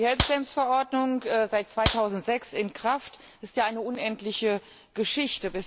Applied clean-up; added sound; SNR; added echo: none; Clapping; 0 dB; none.